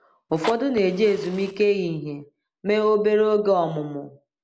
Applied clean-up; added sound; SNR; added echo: none; Fire; 14 dB; none.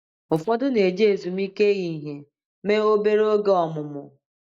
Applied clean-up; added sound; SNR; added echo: neural mask model DeepFilterNet 3.